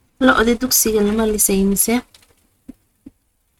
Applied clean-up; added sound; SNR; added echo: neural mask model RNNoise.